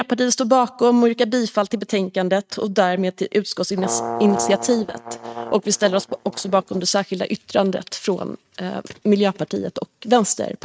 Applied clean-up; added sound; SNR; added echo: neural mask model RNNoise.